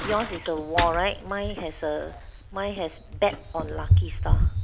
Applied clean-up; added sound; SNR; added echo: none; Bicycle; -2 dB; none.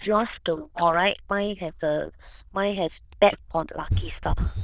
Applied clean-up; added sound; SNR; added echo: neural diffusion model UNIVERSE++.